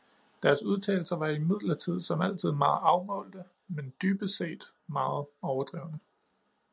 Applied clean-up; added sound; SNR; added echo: none; none; none; none.